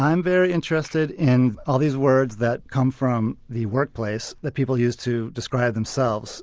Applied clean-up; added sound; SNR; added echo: none; none; none; none.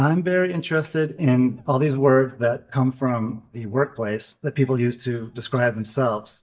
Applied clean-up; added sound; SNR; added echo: neural mask model DeepFilterNet 3.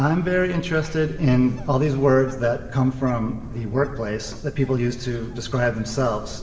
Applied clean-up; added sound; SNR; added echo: none; Bird; 14 dB; reverberation time 2.2 s.